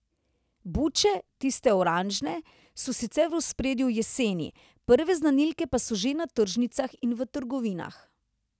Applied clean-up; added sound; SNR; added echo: none; none; none; none.